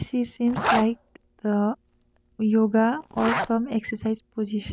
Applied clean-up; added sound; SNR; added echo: none; Zipper (clothing); 7 dB; none.